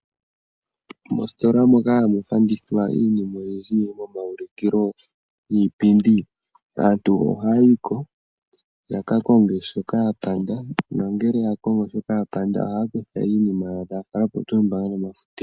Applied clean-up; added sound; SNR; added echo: none; none; none; none.